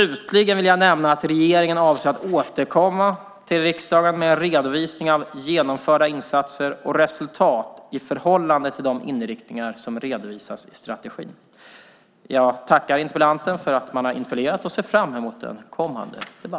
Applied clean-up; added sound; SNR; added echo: none; none; none; none.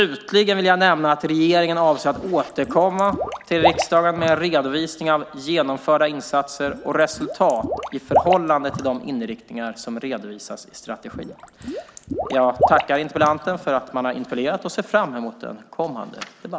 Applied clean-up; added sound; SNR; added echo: none; Water / Liquid; 7 dB; none.